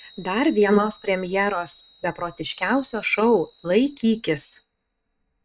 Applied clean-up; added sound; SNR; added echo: neural mask model RNNoise.